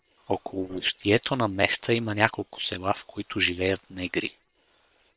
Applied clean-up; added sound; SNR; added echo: neural separator model SepFormer WHAM!.